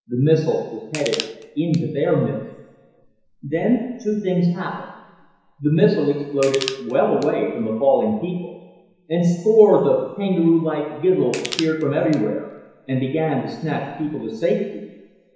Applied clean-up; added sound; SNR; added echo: none; Crushing; 14 dB; reverberation time 1.0 s.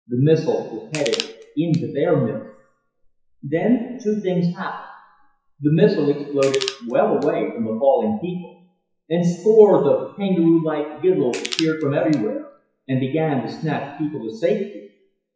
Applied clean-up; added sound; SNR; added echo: classical method WPE with log-MMSE.